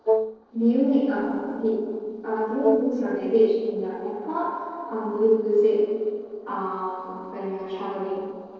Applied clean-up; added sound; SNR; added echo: neural separator model SepFormer DNS4.